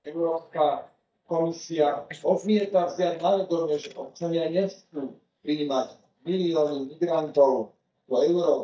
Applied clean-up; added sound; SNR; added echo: neural mask model DeepFilterNet 3.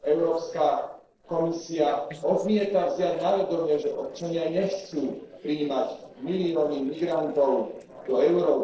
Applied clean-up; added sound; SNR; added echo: neural separator model SepFormer DNS4.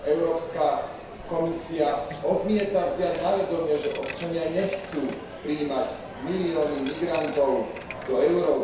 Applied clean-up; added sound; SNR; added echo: none; Coin (dropping); 13 dB; reverberation time 0.7 s.